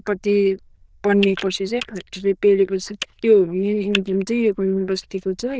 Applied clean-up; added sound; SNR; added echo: neural diffusion model UNIVERSE++.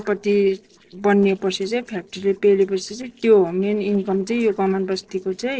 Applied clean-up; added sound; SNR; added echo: neural separator model SepFormer DNS4.